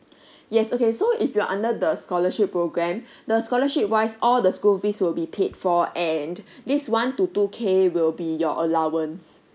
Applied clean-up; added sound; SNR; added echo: none; none; none; none.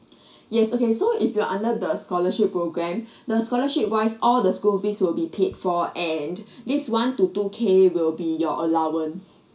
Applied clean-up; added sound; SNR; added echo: none; none; none; reverberation time 0.2 s.